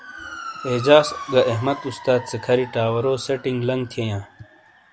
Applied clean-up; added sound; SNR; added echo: none; Motor vehicle (road) / Siren; 15 dB; none.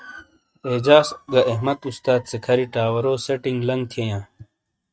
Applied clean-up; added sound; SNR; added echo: neural mask model RNNoise.